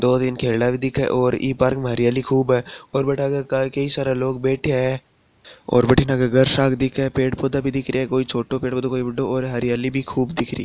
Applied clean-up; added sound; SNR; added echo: none; none; none; none.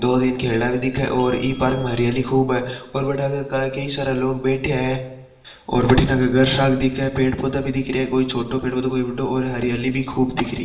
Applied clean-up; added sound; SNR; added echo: none; Doorbell; 19 dB; reverberation time 0.7 s.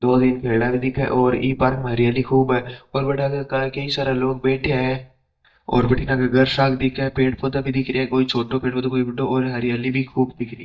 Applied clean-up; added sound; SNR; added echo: neural mask model DeepFilterNet 3.